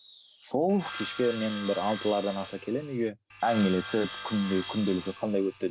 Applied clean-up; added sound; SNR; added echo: none; Sawing; 12 dB; none.